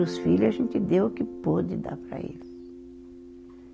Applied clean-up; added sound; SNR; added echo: none; Guitar; 10 dB; none.